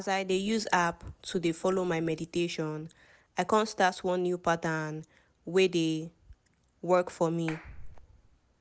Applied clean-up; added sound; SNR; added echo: none; Clapping; 15 dB; none.